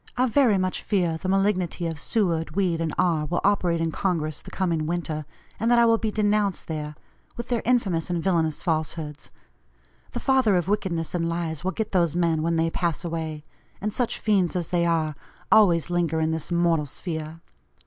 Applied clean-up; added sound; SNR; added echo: none; none; none; none.